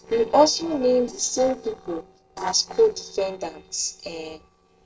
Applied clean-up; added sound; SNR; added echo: neural separator model SepFormer DNS4.